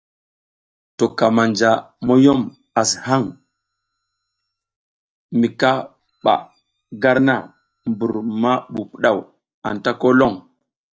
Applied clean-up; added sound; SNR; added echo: neural mask model DeepFilterNet 3.